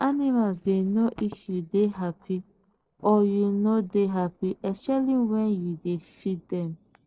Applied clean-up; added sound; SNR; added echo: neural separator model SepFormer DNS4.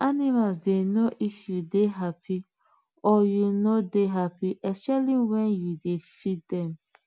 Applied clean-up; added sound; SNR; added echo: none; none; none; none.